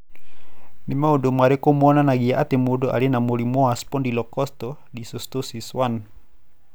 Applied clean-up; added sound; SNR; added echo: none; none; none; none.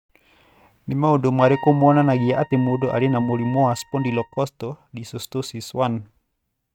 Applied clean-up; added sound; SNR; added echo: neural mask model RNNoise.